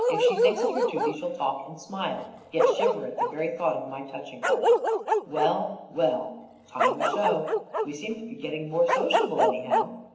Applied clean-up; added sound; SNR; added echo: none; Bark; -2 dB; reverberation time 0.8 s.